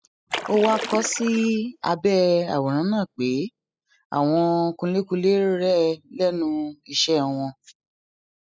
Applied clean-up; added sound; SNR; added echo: classical method spectral subtraction.